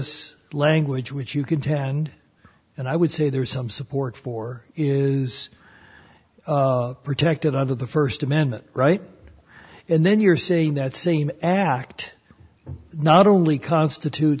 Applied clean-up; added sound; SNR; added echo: none; none; none; none.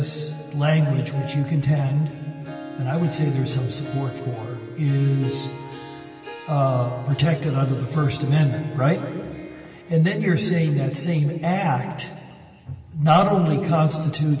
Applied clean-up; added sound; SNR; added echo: none; Harp; 16 dB; reverberation time 2.4 s.